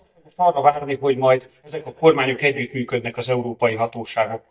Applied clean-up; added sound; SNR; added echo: neural mask model DeepFilterNet 3.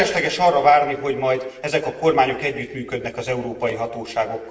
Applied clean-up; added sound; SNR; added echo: neural separator model SepFormer DNS4.